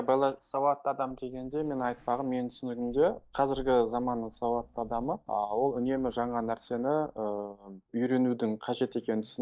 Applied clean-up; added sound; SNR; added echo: neural mask model DeepFilterNet 3.